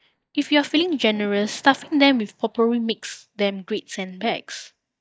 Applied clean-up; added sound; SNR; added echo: neural mask model DeepFilterNet 3.